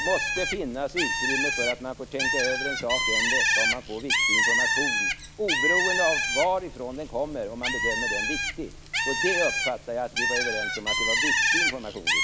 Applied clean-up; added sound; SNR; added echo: none; Bird; -5 dB; none.